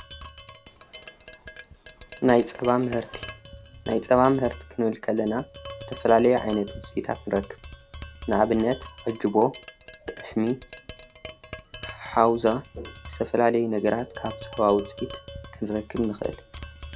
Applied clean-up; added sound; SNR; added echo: none; Tap; 13 dB; none.